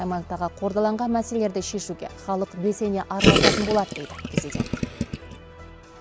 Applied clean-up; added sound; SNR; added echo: none; Gurgling; -3 dB; none.